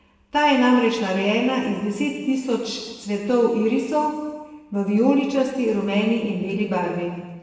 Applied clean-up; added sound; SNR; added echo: none; none; none; reverberation time 1.2 s.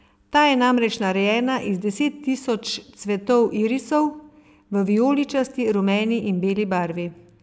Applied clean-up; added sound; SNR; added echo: none; none; none; none.